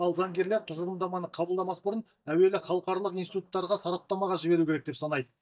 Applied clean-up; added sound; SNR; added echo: neural mask model DeepFilterNet 3.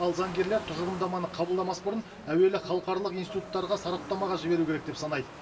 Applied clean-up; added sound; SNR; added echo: none; Waves, surf; 16 dB; reverberation time 2.4 s.